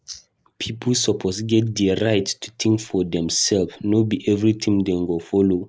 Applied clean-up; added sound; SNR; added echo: neural mask model Resemble Enhance denoiser.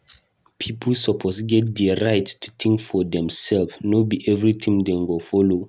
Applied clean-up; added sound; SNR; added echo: none; none; none; none.